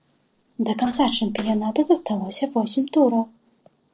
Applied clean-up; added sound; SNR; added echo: neural separator model SepFormer DNS4.